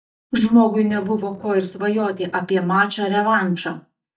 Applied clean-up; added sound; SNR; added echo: neural mask model DeepFilterNet 3.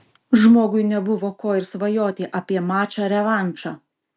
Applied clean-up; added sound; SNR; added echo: none; none; none; none.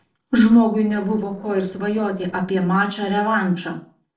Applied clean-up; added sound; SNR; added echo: neural separator model SepFormer DNS4.